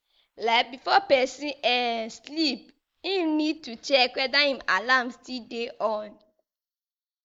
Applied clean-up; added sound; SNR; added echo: neural mask model Resemble Enhance denoiser.